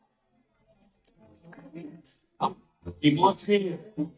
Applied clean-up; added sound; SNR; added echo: neural mask model DeepFilterNet 3.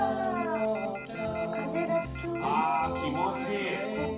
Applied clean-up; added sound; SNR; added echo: none; Telephone; 15 dB; reverberation time 0.4 s.